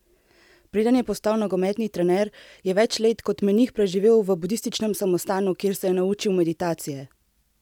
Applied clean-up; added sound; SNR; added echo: none; none; none; none.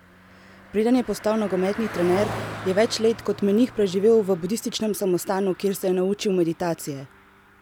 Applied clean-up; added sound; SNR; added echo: none; Car passing by; 15 dB; none.